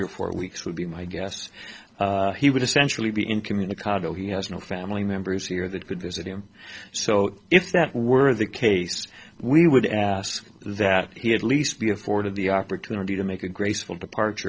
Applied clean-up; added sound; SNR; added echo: neural separator model SepFormer DNS4.